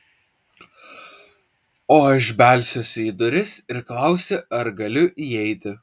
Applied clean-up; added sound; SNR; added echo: none; none; none; none.